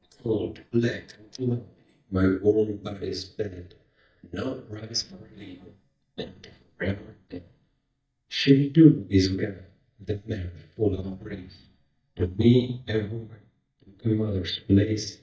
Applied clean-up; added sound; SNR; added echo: neural mask model DeepFilterNet 3.